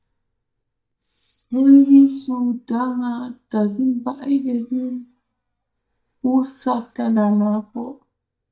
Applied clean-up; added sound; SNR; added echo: neural mask model DeepFilterNet 3.